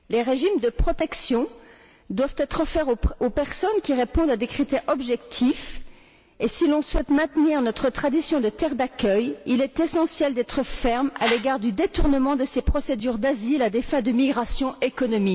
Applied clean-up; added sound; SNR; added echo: none; Whoosh, swoosh, swish; 8 dB; none.